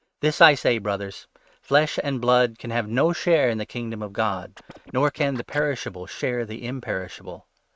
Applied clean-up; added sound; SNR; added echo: neural mask model RNNoise.